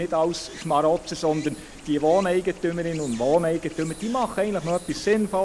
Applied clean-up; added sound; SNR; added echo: none; Stream; 14 dB; none.